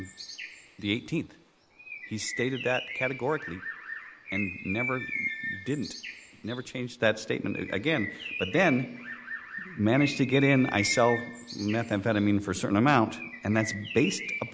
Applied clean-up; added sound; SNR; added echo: none; Bird; 9 dB; none.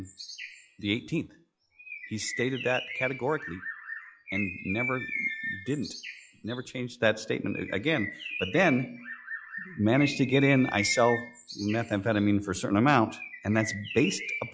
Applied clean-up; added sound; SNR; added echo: classical method log-MMSE.